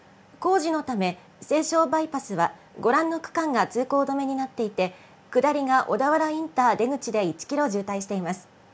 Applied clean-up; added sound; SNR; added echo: none; none; none; none.